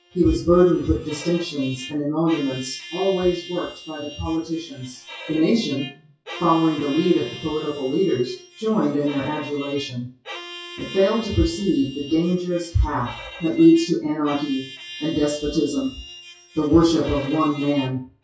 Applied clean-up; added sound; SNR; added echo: classical method WPE with log-MMSE.